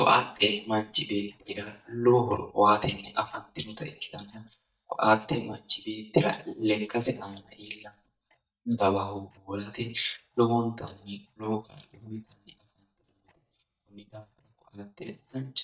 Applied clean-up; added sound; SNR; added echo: neural mask model DeepFilterNet 3.